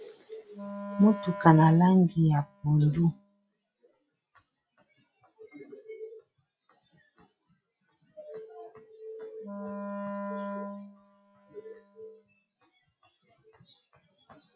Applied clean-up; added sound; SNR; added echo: classical method log-MMSE.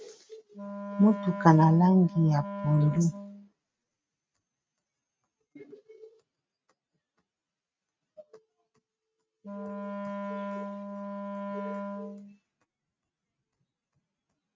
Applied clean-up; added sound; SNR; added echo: neural mask model RNNoise.